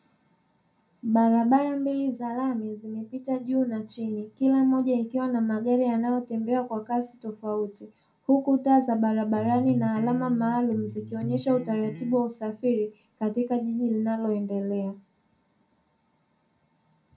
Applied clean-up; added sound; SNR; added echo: none; Electric guitar; 10 dB; reverberation time 0.2 s.